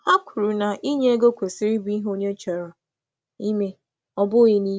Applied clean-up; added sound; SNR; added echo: none; none; none; none.